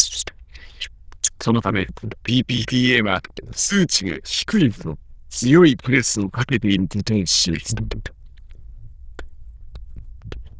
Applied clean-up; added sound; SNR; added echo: neural diffusion model UNIVERSE++.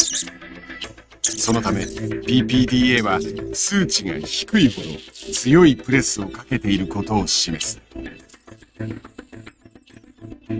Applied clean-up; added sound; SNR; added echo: neural mask model RNNoise.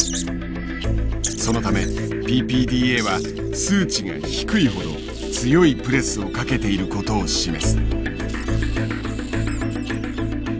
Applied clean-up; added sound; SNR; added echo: none; Wild animals; 16 dB; none.